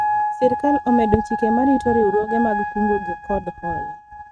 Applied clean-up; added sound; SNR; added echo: neural mask model RNNoise.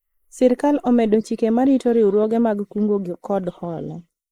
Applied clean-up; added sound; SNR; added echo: neural mask model Resemble Enhance denoiser.